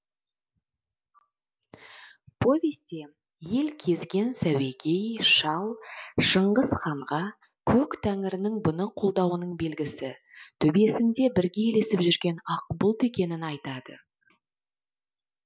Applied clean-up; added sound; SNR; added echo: none; none; none; none.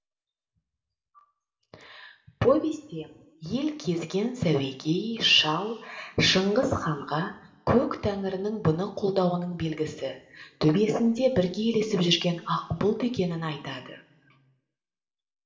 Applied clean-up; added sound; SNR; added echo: none; none; none; reverberation time 1.7 s.